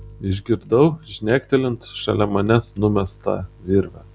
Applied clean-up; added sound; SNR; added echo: none; none; none; none.